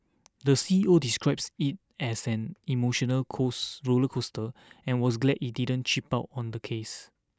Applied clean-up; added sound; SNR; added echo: none; none; none; none.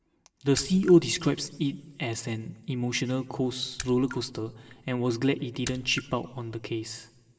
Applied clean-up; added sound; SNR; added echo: none; Raindrop / Splash, splatter; 18 dB; reverberation time 1.1 s.